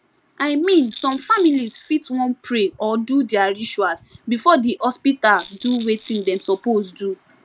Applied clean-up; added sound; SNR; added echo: none; Rattle; 18 dB; none.